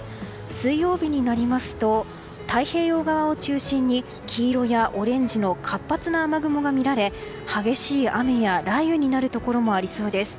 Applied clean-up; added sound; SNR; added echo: none; none; none; none.